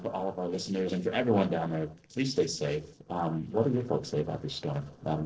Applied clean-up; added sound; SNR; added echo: neural separator model SepFormer DNS4.